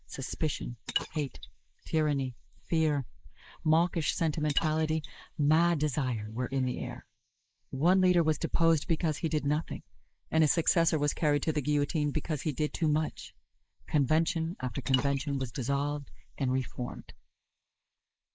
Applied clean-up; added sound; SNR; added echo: neural mask model Resemble Enhance denoiser.